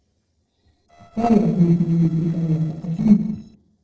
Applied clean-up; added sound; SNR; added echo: neural separator model SepFormer DNS4.